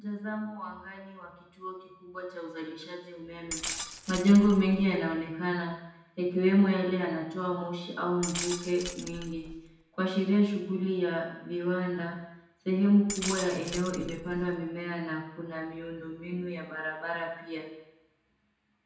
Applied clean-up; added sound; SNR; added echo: none; Glass; 9 dB; reverberation time 0.9 s.